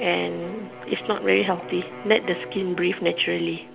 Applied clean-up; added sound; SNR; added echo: none; Electric guitar; 14 dB; none.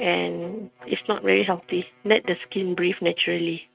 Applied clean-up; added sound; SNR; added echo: neural mask model RNNoise.